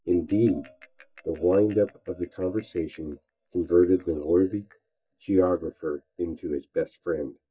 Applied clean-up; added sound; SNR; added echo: neural mask model DeepFilterNet 3.